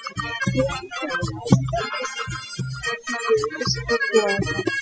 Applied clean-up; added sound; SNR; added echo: classical method spectral subtraction.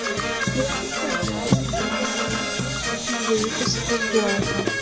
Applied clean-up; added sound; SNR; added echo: none; Brass instrument / Percussion; -5 dB; none.